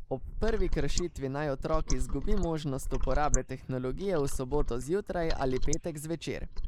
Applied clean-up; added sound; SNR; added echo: neural mask model Resemble Enhance denoiser.